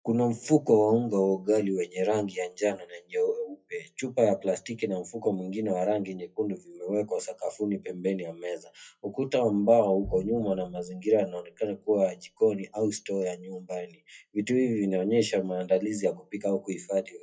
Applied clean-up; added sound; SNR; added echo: classical method WPE with log-MMSE.